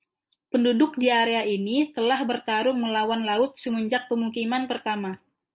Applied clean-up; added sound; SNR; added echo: none; none; none; none.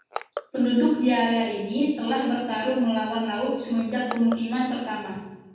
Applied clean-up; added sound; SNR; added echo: none; Crushing; 18 dB; reverberation time 1.2 s.